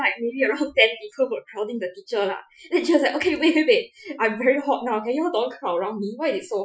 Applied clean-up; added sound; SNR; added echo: classical method Wiener filter.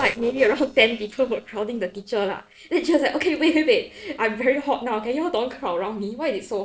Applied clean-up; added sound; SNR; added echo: neural separator model SepFormer DNS4.